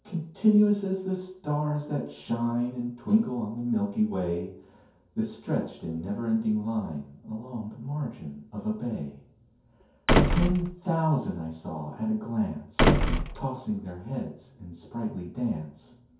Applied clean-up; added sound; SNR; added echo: none; Slam; -3 dB; reverberation time 0.6 s.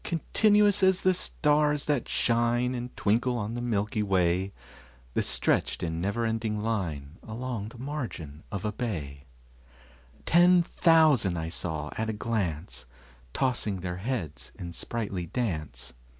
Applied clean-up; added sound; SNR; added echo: none; none; none; none.